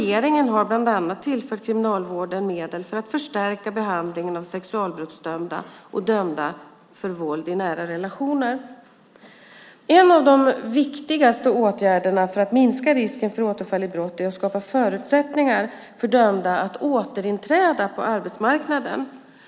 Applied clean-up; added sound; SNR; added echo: none; none; none; none.